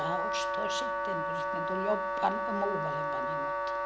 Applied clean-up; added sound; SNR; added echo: none; Wind instrument, woodwind instrument; -5 dB; none.